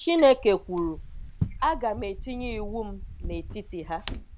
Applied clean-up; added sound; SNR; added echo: none; Drawer open or close + Wind; 9 dB; none.